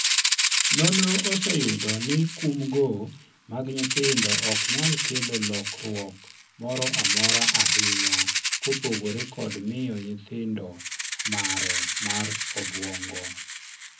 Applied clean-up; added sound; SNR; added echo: none; Rattle (instrument); -3 dB; reverberation time 0.4 s.